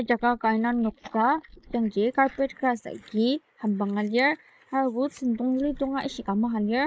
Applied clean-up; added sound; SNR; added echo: neural mask model Resemble Enhance denoiser.